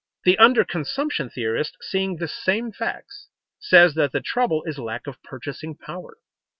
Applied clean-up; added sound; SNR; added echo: none; none; none; none.